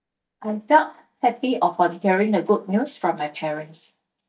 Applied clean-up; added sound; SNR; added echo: neural mask model DeepFilterNet 3.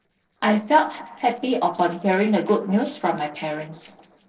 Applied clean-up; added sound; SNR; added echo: neural separator model SepFormer DNS4.